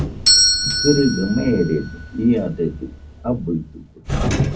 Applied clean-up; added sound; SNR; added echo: none; Doorbell; 0 dB; reverberation time 0.4 s.